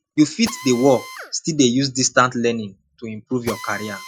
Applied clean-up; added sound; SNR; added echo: classical method Wiener filter.